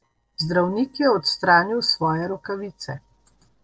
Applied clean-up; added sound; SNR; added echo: neural separator model SepFormer DNS4.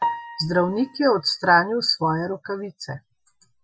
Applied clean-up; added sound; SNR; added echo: classical method Wiener filter.